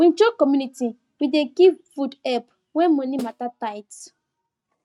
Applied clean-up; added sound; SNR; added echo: neural mask model RNNoise.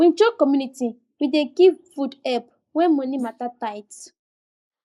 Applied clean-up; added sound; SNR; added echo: neural mask model Resemble Enhance denoiser.